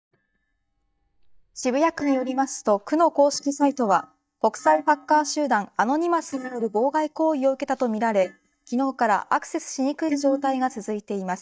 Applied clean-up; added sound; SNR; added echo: neural mask model DeepFilterNet 3.